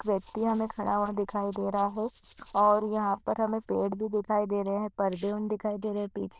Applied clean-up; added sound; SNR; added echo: neural diffusion model UNIVERSE++.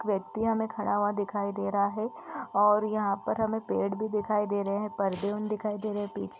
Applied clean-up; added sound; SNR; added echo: none; none; none; none.